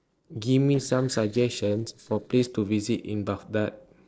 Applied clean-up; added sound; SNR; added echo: neural separator model SepFormer DNS4.